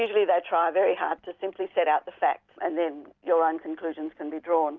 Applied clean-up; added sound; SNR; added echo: none; none; none; none.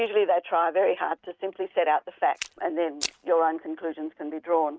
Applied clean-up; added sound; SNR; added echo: neural mask model RNNoise.